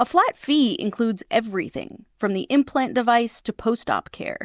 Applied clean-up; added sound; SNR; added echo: none; none; none; none.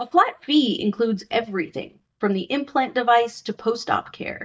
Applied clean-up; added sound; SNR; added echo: neural mask model DeepFilterNet 3.